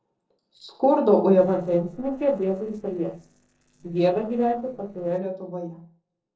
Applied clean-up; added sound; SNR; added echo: neural separator model SepFormer DNS4.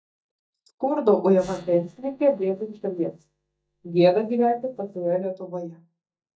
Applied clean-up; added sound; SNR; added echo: neural mask model DeepFilterNet 3.